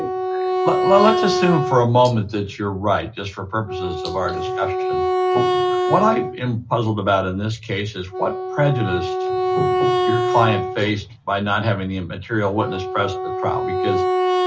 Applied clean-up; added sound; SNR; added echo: none; Wind instrument, woodwind instrument; 1 dB; none.